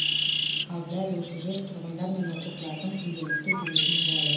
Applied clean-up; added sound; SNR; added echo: none; Bird; -4 dB; reverberation time 0.9 s.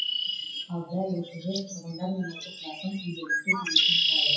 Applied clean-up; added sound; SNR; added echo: classical method WPE with log-MMSE.